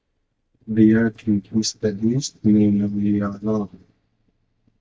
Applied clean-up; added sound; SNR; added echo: neural mask model DeepFilterNet 3.